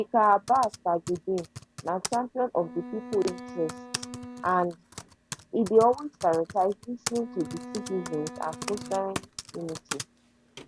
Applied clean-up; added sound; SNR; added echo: none; Bowed string instrument + Typing; 12 dB; none.